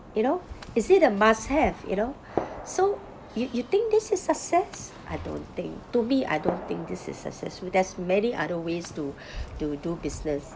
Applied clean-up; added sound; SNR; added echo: none; Gunshot, gunfire; 15 dB; none.